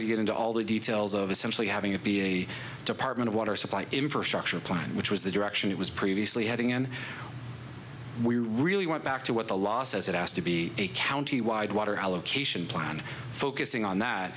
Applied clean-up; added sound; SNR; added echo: none; none; none; none.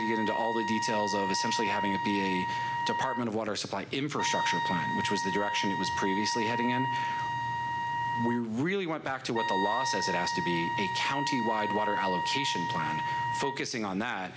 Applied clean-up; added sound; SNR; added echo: none; Wind instrument, woodwind instrument; 0 dB; none.